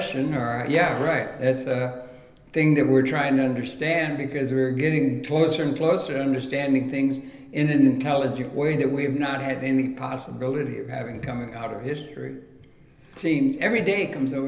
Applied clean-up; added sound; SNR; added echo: none; Gunshot, gunfire; 18 dB; reverberation time 1.4 s.